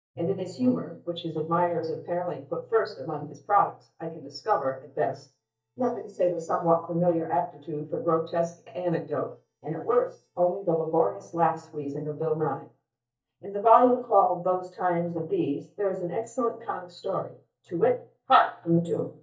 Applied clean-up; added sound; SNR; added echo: neural mask model DeepFilterNet 3.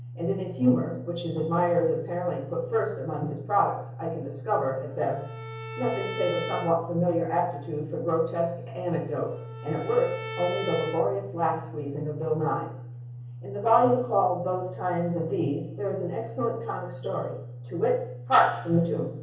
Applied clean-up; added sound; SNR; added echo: none; Bowed string instrument; 12 dB; reverberation time 0.7 s.